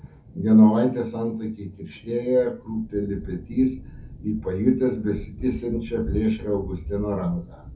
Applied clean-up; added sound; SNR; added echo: none; Thunder; 14 dB; reverberation time 0.3 s.